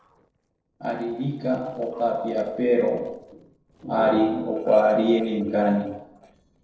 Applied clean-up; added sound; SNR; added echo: neural separator model SepFormer DNS4.